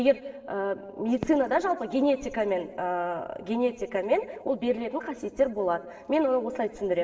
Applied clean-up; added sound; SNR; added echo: neural separator model SepFormer DNS4.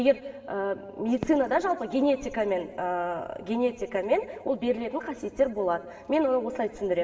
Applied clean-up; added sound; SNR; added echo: none; Fireworks; 20 dB; reverberation time 1.6 s.